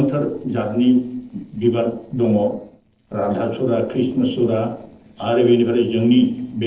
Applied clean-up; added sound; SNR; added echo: neural separator model SepFormer DNS4.